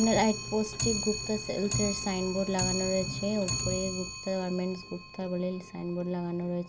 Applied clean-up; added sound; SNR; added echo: none; Clock; 5 dB; none.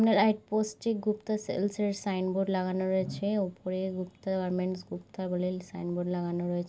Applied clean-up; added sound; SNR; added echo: none; none; none; none.